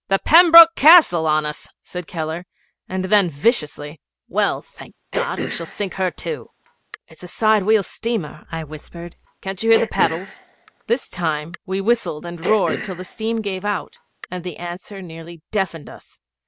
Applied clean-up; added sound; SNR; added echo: none; Cough; 11 dB; none.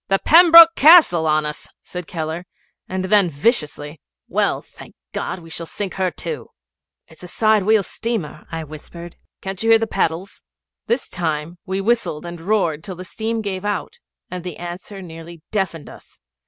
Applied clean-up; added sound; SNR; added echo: none; none; none; none.